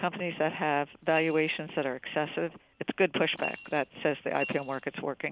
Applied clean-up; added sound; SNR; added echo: none; Coin (dropping) / Glass; 13 dB; none.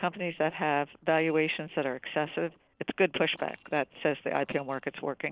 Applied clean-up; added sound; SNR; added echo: neural separator model SepFormer DNS4.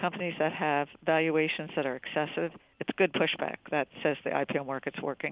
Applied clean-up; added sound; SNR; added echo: none; none; none; none.